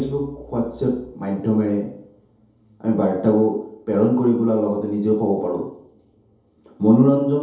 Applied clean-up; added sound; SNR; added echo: none; none; none; reverberation time 0.8 s.